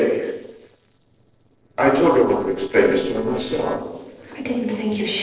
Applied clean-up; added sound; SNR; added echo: neural separator model SepFormer DNS4.